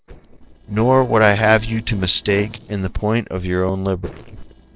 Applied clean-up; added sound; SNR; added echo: neural separator model SepFormer DNS4.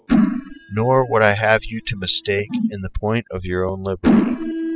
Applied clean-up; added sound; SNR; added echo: classical method spectral subtraction.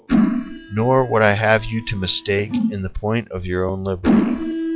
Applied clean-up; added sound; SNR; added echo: classical method log-MMSE.